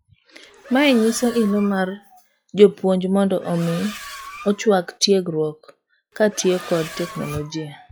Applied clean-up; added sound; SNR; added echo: classical method log-MMSE.